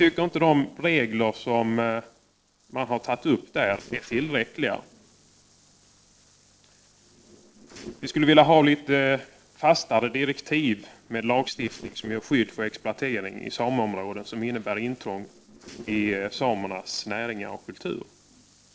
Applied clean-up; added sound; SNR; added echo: neural separator model SepFormer DNS4.